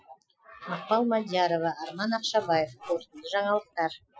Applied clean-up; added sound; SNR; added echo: classical method Wiener filter.